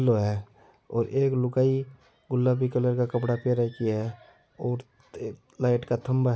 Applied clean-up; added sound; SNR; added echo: none; none; none; none.